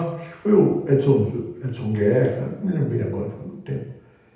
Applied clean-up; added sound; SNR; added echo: none; none; none; reverberation time 0.8 s.